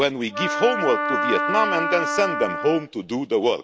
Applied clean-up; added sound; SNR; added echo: none; Wind instrument, woodwind instrument; 3 dB; none.